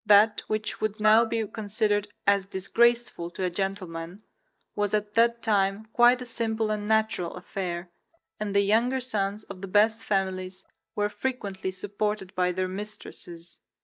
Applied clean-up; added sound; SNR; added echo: neural mask model DeepFilterNet 3.